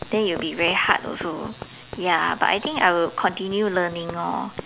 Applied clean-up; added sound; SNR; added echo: none; Fireworks; 17 dB; none.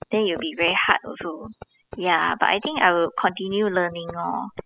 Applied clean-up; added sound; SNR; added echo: classical method spectral subtraction.